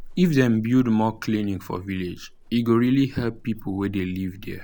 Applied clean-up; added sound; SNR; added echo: none; Livestock, farm animals, working animals; 20 dB; none.